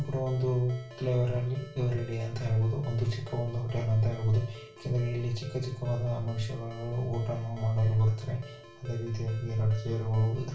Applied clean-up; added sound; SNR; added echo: none; Ringtone; 20 dB; reverberation time 0.3 s.